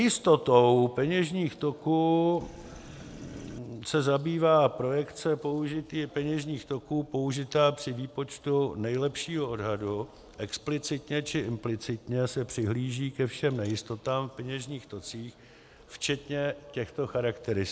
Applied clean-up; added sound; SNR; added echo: none; Sink (filling or washing); 18 dB; none.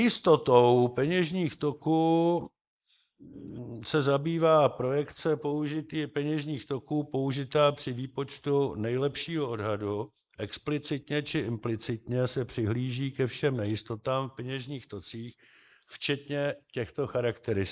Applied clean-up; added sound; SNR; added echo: neural mask model Resemble Enhance denoiser.